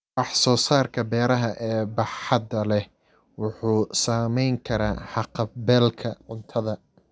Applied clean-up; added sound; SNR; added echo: none; none; none; none.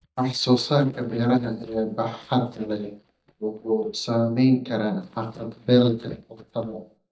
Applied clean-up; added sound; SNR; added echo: neural mask model DeepFilterNet 3.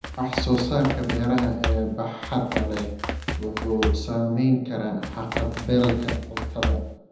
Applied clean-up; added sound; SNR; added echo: none; Run; 3 dB; reverberation time 0.8 s.